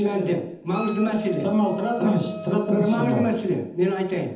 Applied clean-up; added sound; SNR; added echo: none; Wind instrument, woodwind instrument; 13 dB; reverberation time 0.8 s.